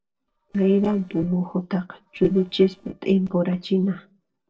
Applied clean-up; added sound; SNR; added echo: neural separator model SepFormer DNS4.